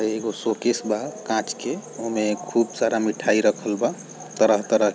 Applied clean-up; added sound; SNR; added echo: none; none; none; none.